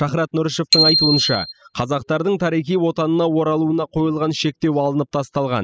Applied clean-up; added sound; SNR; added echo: classical method spectral subtraction.